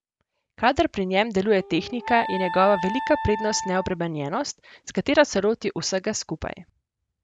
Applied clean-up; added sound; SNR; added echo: none; Wind instrument, woodwind instrument; 8 dB; none.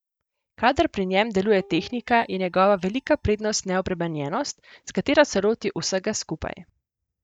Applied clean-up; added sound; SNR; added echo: neural mask model DeepFilterNet 3.